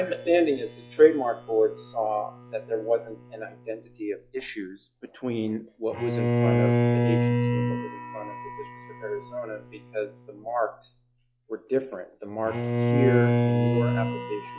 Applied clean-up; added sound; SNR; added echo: classical method log-MMSE.